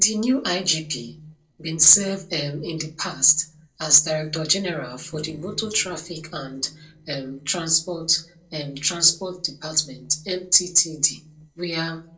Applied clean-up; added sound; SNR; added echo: neural separator model SepFormer DNS4.